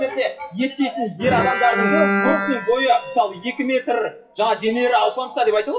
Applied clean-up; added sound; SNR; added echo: classical method WPE with log-MMSE.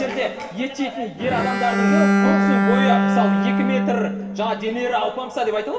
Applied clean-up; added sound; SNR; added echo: none; Bowed string instrument; -2 dB; reverberation time 2.0 s.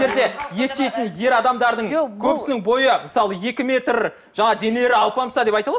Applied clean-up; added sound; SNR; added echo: none; none; none; none.